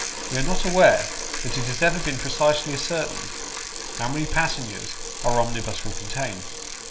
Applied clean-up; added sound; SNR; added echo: none; Bicycle; 8 dB; reverberation time 0.6 s.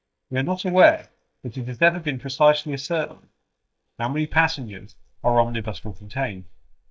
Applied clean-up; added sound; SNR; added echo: neural mask model DeepFilterNet 3.